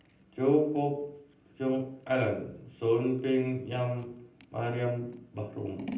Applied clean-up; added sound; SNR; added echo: none; Scissors; 18 dB; reverberation time 0.6 s.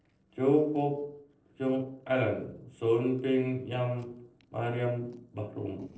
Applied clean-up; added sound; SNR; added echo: neural separator model SepFormer DNS4.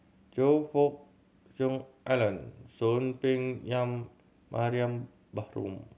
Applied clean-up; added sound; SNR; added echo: none; none; none; none.